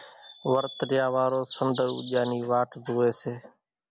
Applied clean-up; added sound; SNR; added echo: none; Bird vocalization, bird call, bird song; 11 dB; none.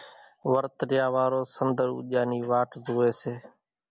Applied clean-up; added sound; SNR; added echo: none; none; none; none.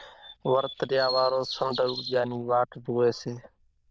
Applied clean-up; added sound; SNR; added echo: neural diffusion model UNIVERSE++.